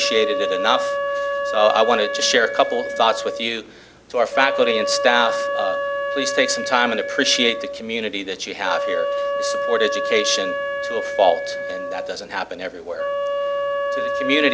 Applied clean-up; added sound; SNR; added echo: none; Wind instrument, woodwind instrument; 3 dB; none.